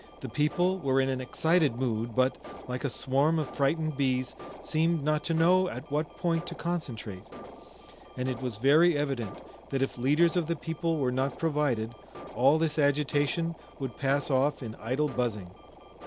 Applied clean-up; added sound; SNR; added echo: none; Alarm; 17 dB; none.